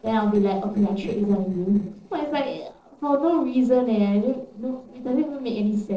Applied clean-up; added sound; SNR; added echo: neural separator model SepFormer DNS4.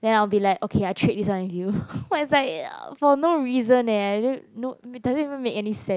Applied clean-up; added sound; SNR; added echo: none; none; none; none.